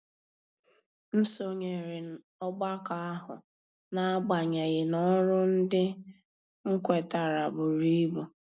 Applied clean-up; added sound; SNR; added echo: none; none; none; none.